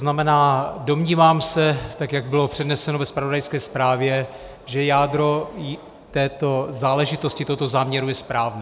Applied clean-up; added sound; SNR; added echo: none; none; none; none.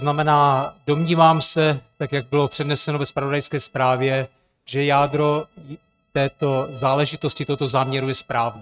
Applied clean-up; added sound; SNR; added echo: neural mask model RNNoise.